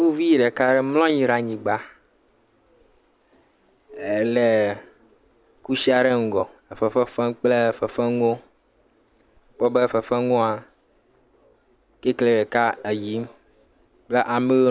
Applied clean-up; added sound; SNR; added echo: none; none; none; none.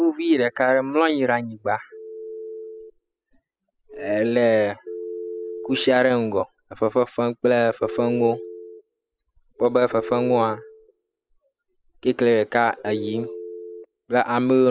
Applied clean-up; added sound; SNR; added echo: classical method spectral subtraction.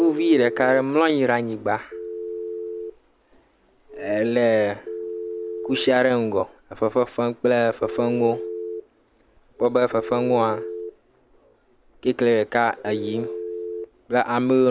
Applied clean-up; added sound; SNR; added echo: none; Telephone; 11 dB; none.